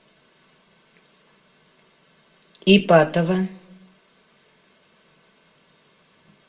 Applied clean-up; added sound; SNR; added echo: none; none; none; reverberation time 0.5 s.